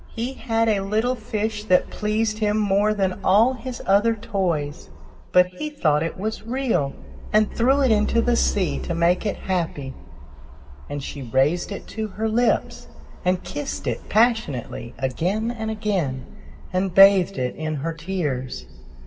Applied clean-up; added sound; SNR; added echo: none; Truck; 11 dB; reverberation time 1.1 s.